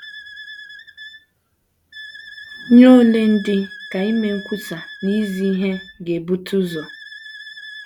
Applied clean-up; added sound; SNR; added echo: none; Wind instrument, woodwind instrument; 18 dB; none.